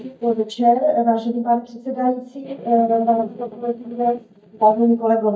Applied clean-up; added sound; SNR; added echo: neural mask model DeepFilterNet 3.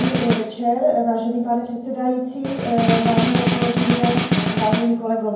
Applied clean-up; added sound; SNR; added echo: none; Snare drum; 2 dB; reverberation time 0.9 s.